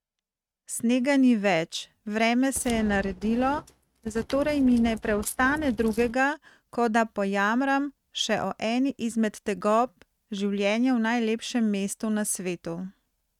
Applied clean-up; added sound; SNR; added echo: neural mask model RNNoise.